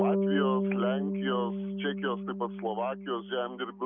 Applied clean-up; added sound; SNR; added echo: none; Bass guitar; -2 dB; none.